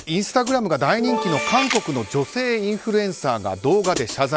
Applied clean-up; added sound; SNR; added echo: none; Hi-hat; 18 dB; none.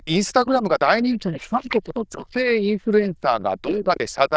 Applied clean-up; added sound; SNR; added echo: neural diffusion model UNIVERSE++.